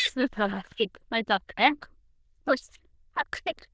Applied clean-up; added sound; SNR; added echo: neural diffusion model UNIVERSE++.